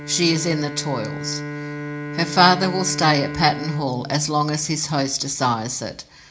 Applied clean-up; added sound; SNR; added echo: none; Bowed string instrument; 10 dB; reverberation time 0.4 s.